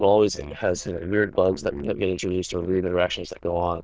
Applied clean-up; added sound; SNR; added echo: neural diffusion model UNIVERSE++.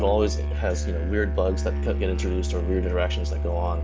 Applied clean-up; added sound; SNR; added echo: none; Musical instrument; -2 dB; none.